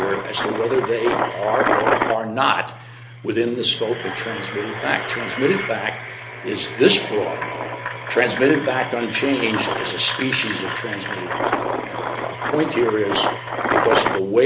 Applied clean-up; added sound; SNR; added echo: none; Engine; 4 dB; none.